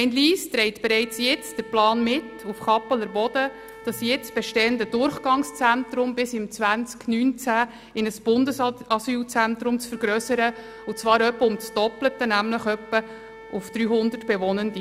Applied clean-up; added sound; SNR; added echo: none; Wind instrument, woodwind instrument; 20 dB; none.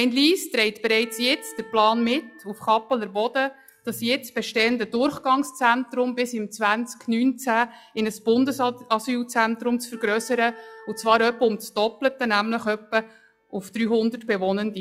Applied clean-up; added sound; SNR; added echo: classical method log-MMSE.